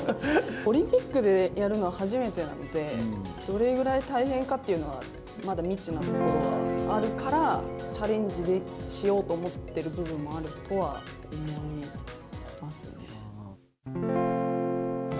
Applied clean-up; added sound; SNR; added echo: none; Guitar; 6 dB; none.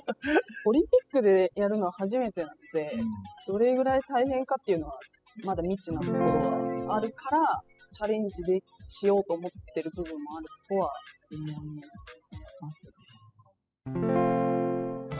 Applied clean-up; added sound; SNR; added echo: classical method spectral subtraction.